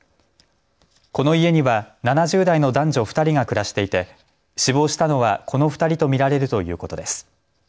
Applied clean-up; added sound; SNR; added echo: none; none; none; none.